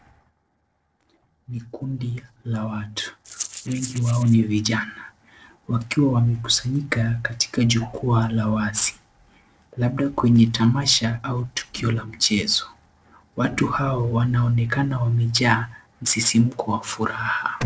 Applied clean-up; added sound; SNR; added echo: neural separator model SepFormer DNS4.